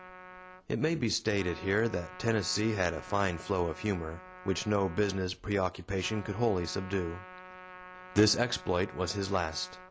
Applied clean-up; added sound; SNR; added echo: none; Trumpet; 17 dB; none.